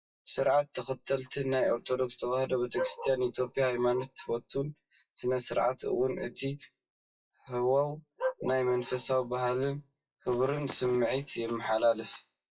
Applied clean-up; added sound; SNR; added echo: classical method WPE with log-MMSE.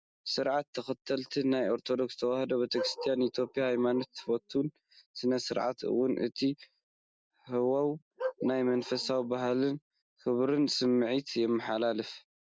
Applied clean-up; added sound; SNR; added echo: none; none; none; none.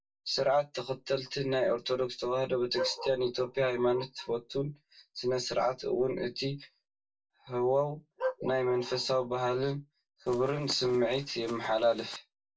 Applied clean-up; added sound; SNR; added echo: none; Run; 18 dB; reverberation time 0.1 s.